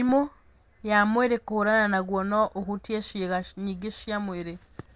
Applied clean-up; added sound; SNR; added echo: none; none; none; none.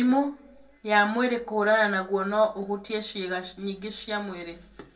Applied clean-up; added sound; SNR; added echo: none; none; none; reverberation time 0.2 s.